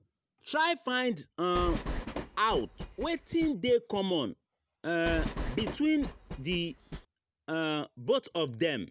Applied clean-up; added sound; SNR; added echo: none; Train; 6 dB; none.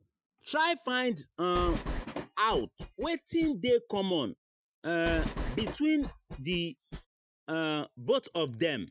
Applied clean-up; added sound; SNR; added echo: classical method Wiener filter.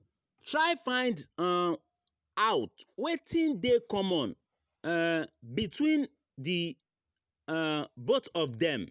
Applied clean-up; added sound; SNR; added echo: none; none; none; none.